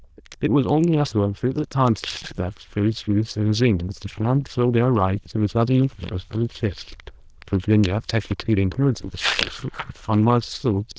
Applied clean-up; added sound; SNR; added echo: neural diffusion model UNIVERSE++.